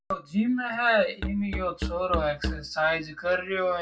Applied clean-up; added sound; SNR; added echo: none; Musical instrument; 7 dB; reverberation time 0.2 s.